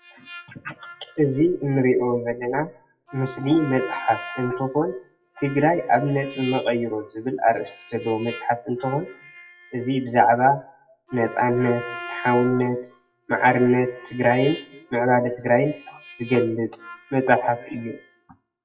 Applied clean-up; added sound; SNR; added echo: classical method WPE with log-MMSE.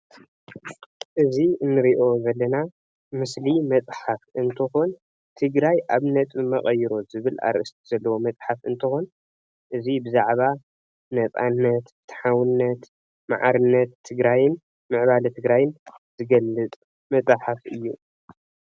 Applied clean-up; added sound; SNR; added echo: none; none; none; none.